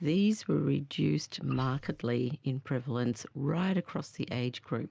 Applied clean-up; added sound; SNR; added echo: neural mask model Resemble Enhance denoiser.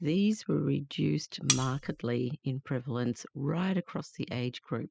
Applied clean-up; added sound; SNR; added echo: classical method spectral subtraction.